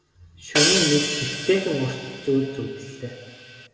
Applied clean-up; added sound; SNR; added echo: none; Hi-hat; 1 dB; reverberation time 2.1 s.